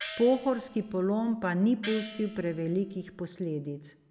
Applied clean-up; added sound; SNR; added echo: none; Gong; 15 dB; none.